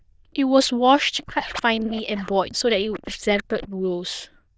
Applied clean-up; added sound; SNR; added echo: neural diffusion model UNIVERSE++.